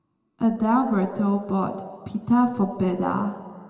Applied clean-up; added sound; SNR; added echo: none; none; none; reverberation time 1.9 s.